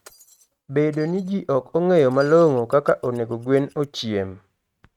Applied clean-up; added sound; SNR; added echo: neural mask model RNNoise.